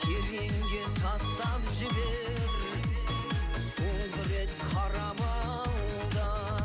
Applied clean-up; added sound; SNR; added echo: none; Bus / Alarm; 15 dB; none.